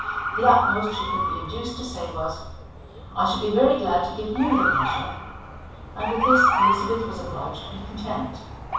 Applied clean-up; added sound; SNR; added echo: none; Motor vehicle (road) / Siren; 1 dB; reverberation time 0.7 s.